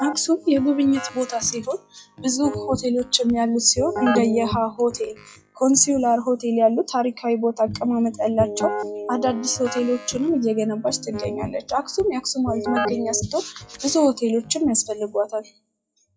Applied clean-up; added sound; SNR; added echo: classical method WPE with log-MMSE.